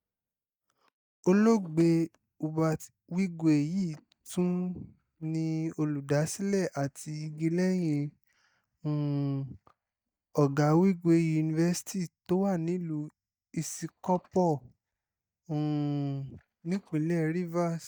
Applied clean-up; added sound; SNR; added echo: neural mask model DeepFilterNet 3.